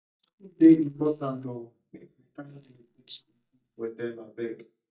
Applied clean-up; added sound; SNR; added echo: neural mask model DeepFilterNet 3.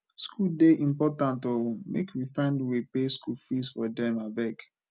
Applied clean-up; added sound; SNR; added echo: none; none; none; none.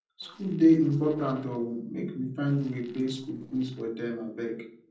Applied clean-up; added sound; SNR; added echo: neural separator model SepFormer DNS4.